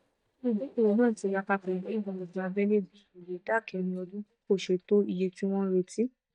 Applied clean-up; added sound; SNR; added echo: neural mask model DeepFilterNet 3.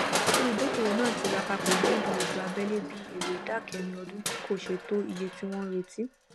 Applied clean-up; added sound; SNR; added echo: none; Crushing; -1 dB; none.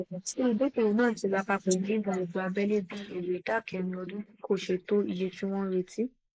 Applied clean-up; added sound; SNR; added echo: neural mask model Resemble Enhance denoiser.